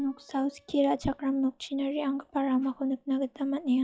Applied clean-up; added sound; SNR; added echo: classical method log-MMSE.